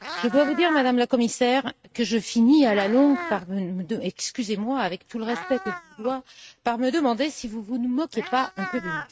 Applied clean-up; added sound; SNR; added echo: neural mask model RNNoise.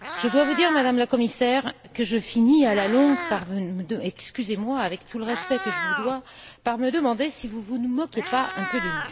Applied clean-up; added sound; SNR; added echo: none; Meow; 10 dB; none.